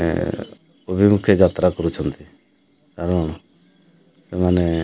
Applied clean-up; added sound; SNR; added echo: none; none; none; none.